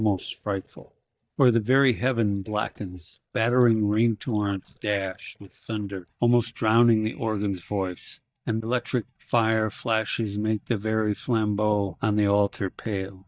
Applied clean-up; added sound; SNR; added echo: neural mask model DeepFilterNet 3.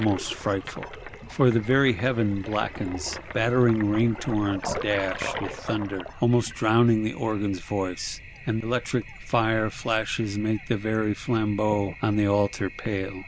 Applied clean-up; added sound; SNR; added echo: none; Toilet flush + Bird; 13 dB; none.